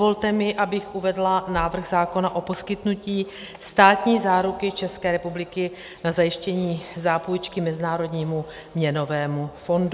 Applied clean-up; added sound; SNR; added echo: none; none; none; none.